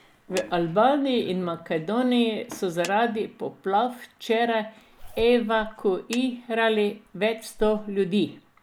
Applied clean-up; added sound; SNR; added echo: none; Clapping + Zipper (clothing); 19 dB; none.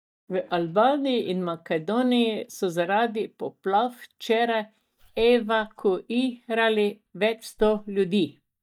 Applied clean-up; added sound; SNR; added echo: neural mask model DeepFilterNet 3.